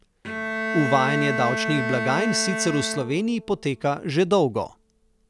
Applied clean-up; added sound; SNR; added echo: none; Bowed string instrument; 5 dB; none.